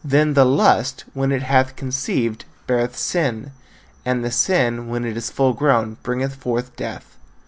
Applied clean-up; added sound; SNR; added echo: none; none; none; none.